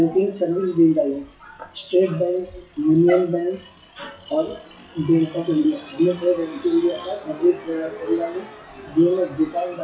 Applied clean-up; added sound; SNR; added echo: classical method WPE with log-MMSE.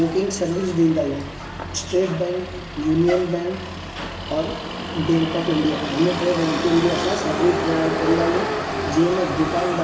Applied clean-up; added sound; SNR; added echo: none; Motor vehicle (road); 5 dB; reverberation time 1.2 s.